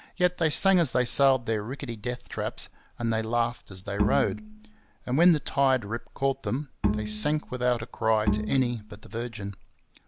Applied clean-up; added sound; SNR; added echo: none; Bowed string instrument; 4 dB; none.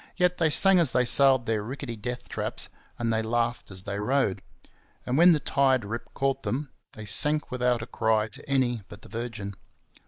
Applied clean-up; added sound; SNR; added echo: neural mask model Resemble Enhance denoiser.